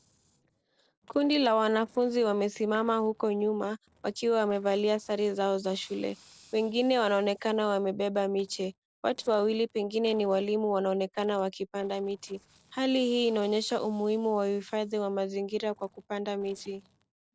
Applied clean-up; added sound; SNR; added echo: neural separator model SepFormer DNS4.